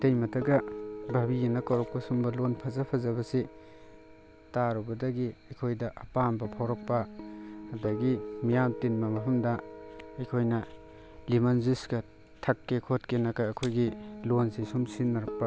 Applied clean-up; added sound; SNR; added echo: none; Guitar; 13 dB; none.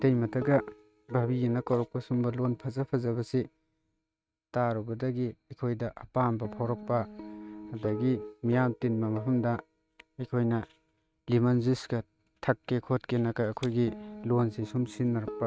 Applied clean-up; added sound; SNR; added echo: neural mask model RNNoise.